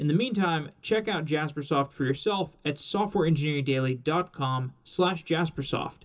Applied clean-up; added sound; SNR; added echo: none; none; none; reverberation time 0.2 s.